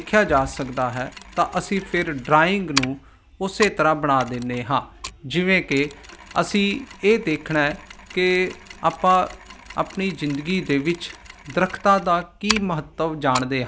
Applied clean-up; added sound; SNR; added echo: none; Mechanisms; 14 dB; none.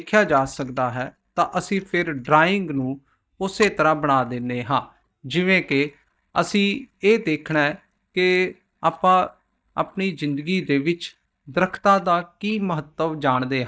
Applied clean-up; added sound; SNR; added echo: neural mask model DeepFilterNet 3.